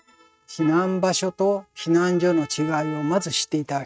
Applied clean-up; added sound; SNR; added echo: neural mask model RNNoise.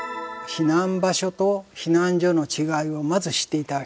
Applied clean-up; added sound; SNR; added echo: none; none; none; none.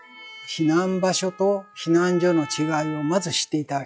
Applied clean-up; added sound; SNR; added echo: classical method log-MMSE.